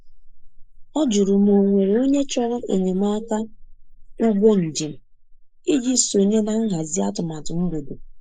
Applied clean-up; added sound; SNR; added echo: neural mask model Resemble Enhance denoiser.